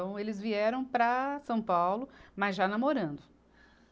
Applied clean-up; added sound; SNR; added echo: none; none; none; none.